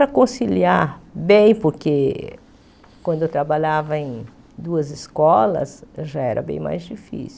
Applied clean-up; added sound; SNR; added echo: none; none; none; none.